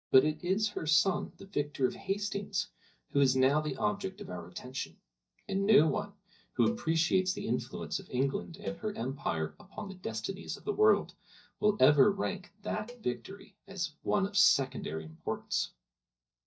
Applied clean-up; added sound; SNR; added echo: neural mask model DeepFilterNet 3.